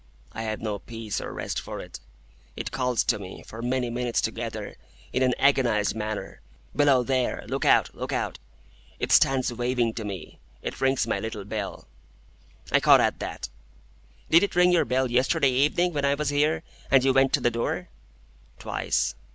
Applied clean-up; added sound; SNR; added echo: none; none; none; none.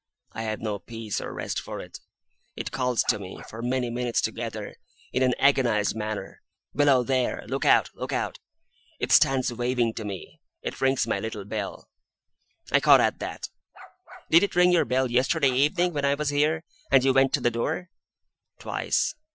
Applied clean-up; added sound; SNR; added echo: classical method Wiener filter.